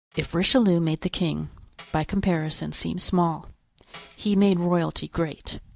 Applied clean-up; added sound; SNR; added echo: neural mask model DeepFilterNet 3.